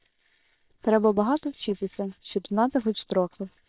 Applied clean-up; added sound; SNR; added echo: neural separator model SepFormer WHAM!.